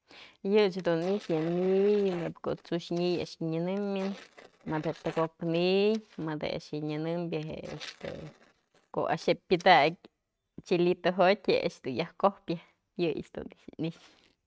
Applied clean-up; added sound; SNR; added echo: neural mask model RNNoise.